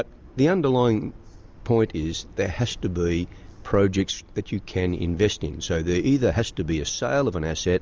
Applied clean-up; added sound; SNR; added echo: none; none; none; none.